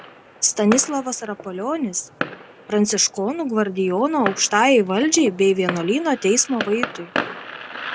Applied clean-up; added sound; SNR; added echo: none; Fireworks; 11 dB; none.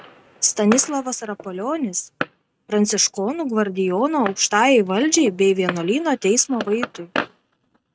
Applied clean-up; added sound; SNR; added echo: neural mask model RNNoise.